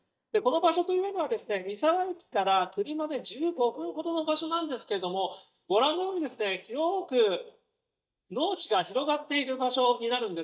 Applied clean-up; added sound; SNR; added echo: neural mask model DeepFilterNet 3.